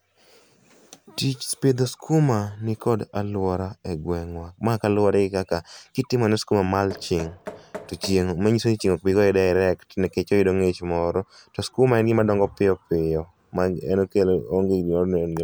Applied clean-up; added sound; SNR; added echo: none; Knock; 20 dB; none.